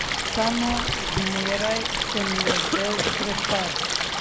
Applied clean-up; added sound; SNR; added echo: none; Stream + Cough; -4 dB; none.